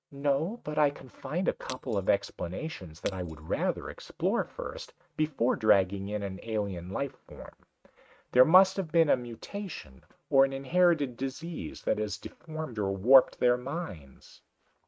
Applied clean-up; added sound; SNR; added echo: neural mask model RNNoise.